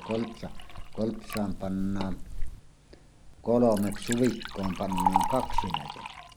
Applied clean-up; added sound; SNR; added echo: none; Wind + Liquid; 2 dB; none.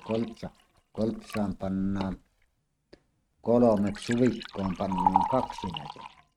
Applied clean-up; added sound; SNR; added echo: neural mask model RNNoise.